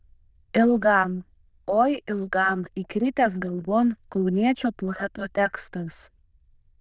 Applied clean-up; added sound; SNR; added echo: neural diffusion model UNIVERSE++.